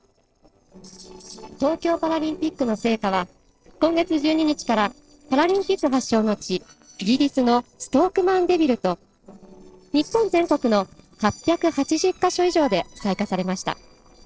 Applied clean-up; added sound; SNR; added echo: neural separator model SepFormer DNS4.